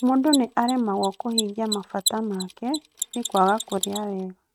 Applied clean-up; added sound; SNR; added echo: neural mask model RNNoise.